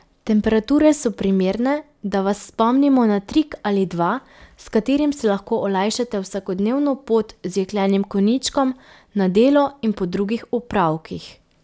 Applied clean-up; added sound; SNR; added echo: none; none; none; none.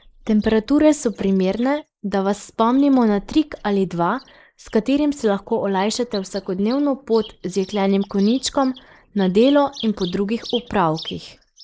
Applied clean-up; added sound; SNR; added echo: neural mask model Resemble Enhance denoiser.